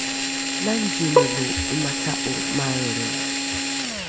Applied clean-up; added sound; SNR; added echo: none; Bowed string instrument + Drill; -5 dB; none.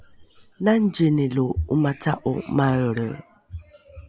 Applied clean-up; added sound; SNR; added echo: none; none; none; none.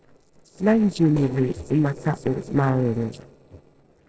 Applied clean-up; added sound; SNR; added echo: neural separator model SepFormer DNS4.